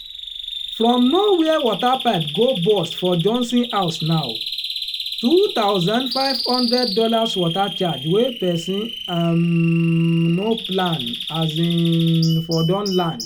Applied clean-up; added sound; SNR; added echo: none; Bird vocalization, bird call, bird song; 9 dB; none.